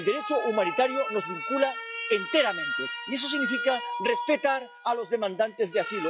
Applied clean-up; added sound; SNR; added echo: classical method log-MMSE.